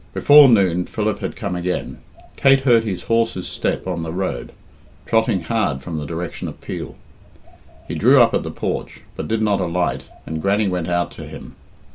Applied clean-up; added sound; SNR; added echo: none; none; none; none.